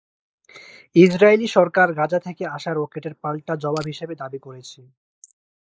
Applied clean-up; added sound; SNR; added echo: neural mask model Resemble Enhance denoiser.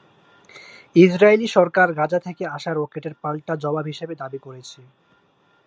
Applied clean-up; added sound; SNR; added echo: none; none; none; none.